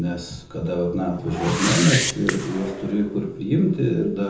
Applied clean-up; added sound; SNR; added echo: none; Whoosh, swoosh, swish; 6 dB; reverberation time 0.5 s.